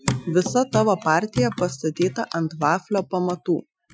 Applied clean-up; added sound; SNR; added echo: classical method Wiener filter.